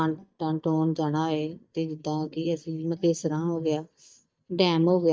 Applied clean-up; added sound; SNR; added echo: neural mask model DeepFilterNet 3.